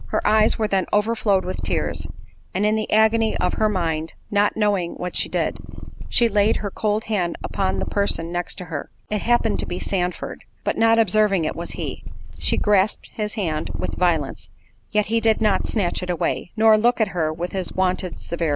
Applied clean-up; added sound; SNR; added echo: none; Purr; 5 dB; none.